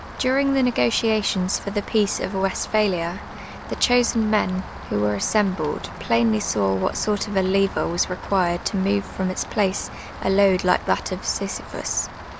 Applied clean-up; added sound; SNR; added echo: none; Rain; 13 dB; none.